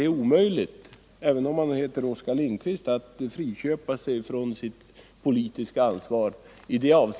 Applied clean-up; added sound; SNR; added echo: none; none; none; none.